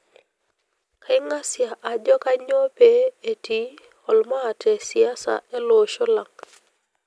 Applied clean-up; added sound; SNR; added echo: none; none; none; none.